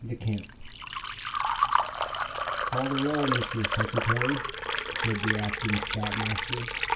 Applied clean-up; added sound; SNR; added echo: none; Liquid; -2 dB; reverberation time 0.2 s.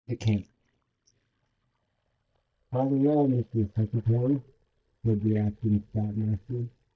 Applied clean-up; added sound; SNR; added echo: neural mask model DeepFilterNet 3.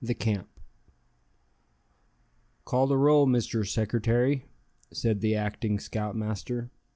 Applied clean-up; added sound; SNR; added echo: none; none; none; none.